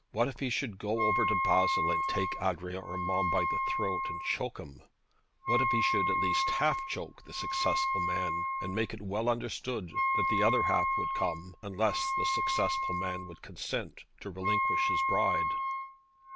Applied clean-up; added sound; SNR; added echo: none; Wind instrument, woodwind instrument; -2 dB; none.